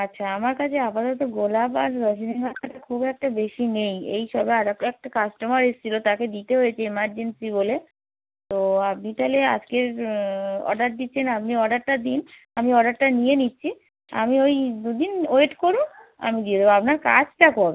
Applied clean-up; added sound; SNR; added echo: none; none; none; none.